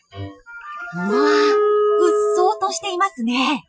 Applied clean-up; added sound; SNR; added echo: classical method Wiener filter.